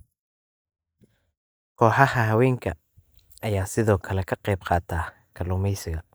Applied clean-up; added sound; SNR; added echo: neural mask model DeepFilterNet 3.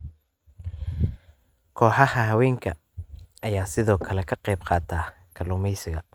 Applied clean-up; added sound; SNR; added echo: neural mask model RNNoise.